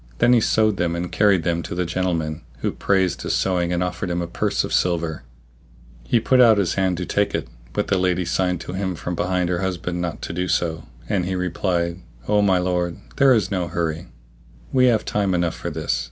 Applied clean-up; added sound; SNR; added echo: none; none; none; none.